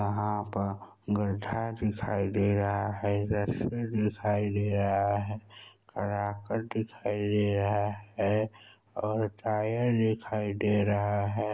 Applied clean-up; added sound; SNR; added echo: none; none; none; none.